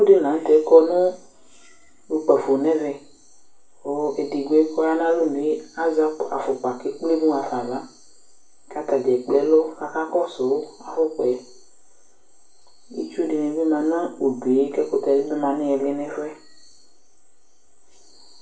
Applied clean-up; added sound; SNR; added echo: none; none; none; reverberation time 0.3 s.